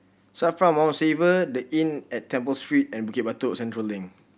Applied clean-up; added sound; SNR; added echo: none; none; none; none.